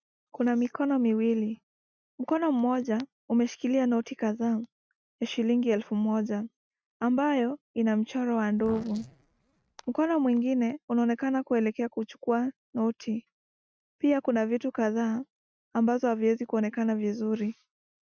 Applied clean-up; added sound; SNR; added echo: neural mask model RNNoise.